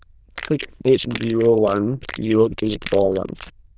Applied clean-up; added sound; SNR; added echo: neural diffusion model UNIVERSE++.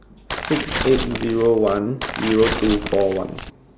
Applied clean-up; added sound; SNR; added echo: none; Tearing; 7 dB; none.